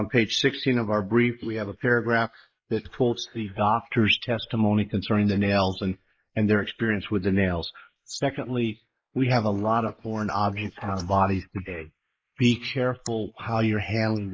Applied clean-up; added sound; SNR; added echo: neural mask model Resemble Enhance denoiser.